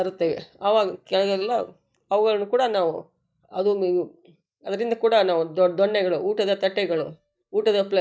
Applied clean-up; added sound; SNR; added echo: neural mask model DeepFilterNet 3.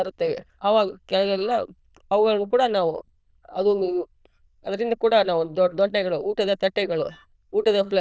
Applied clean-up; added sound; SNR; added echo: neural diffusion model UNIVERSE++.